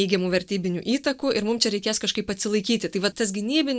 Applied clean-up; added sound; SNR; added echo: none; none; none; none.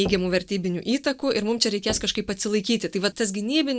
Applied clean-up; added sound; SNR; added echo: none; Knock; 17 dB; none.